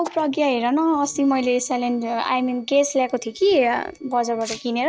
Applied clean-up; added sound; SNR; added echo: neural separator model SepFormer DNS4.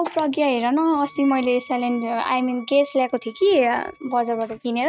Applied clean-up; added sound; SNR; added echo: neural mask model RNNoise.